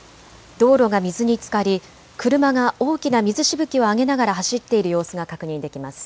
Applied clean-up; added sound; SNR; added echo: none; none; none; none.